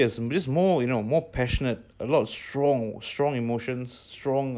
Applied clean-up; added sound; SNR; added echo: none; none; none; none.